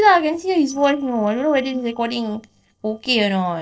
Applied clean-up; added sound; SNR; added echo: neural separator model SepFormer DNS4.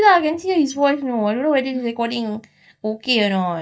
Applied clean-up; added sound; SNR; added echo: neural mask model DeepFilterNet 3.